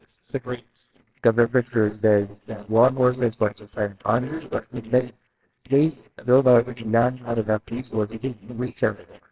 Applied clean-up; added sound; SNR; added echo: neural separator model SepFormer WHAMR!.